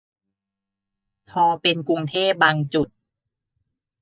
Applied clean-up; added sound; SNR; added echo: neural mask model DeepFilterNet 3.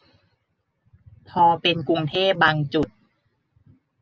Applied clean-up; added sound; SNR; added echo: none; none; none; none.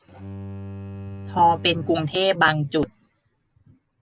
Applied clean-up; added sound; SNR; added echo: none; Bowed string instrument; 14 dB; none.